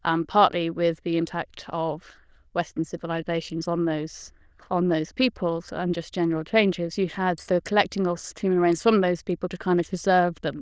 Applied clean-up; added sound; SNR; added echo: neural diffusion model UNIVERSE++.